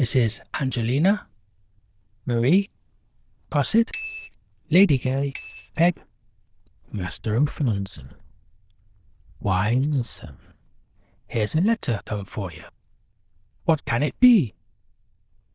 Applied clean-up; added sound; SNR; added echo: neural diffusion model UNIVERSE++.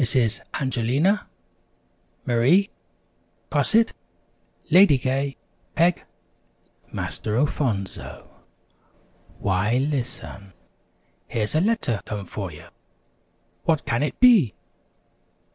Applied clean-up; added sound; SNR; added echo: none; none; none; none.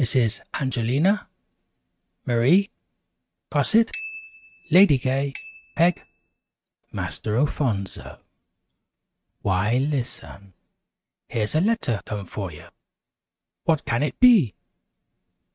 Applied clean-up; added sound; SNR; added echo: neural mask model RNNoise.